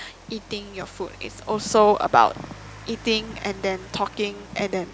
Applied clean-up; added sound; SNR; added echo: none; Rain; 18 dB; none.